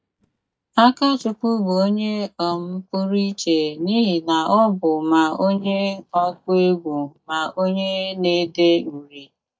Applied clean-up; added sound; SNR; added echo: neural mask model DeepFilterNet 3.